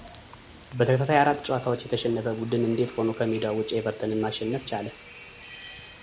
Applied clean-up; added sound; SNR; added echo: none; Rain / Train; 19 dB; none.